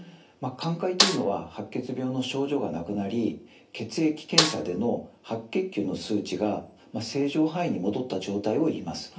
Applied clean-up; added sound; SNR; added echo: none; Snare drum; 0 dB; reverberation time 0.3 s.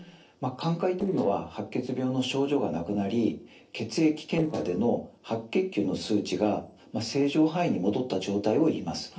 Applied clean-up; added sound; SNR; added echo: neural separator model SepFormer DNS4.